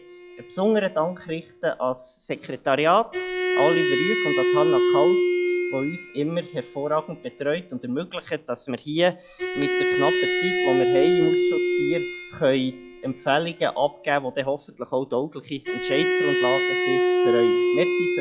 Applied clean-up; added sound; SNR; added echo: classical method log-MMSE.